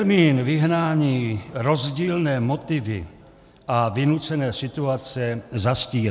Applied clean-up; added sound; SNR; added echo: none; none; none; none.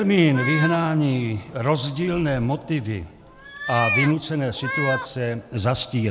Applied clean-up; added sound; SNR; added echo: none; Meow; 9 dB; none.